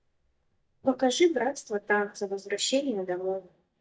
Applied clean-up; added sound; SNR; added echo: neural mask model DeepFilterNet 3.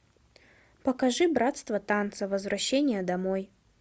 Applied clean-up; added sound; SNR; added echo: none; none; none; none.